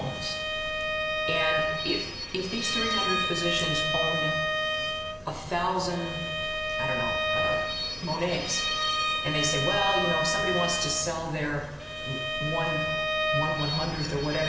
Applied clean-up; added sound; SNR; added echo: none; Bowed string instrument; -2 dB; reverberation time 0.7 s.